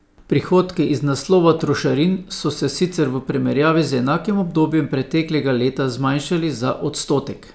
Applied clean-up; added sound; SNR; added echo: none; none; none; none.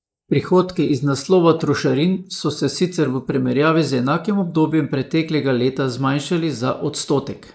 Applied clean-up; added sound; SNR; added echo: neural mask model Resemble Enhance denoiser.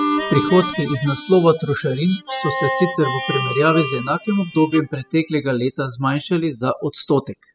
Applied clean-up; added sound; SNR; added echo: classical method spectral subtraction.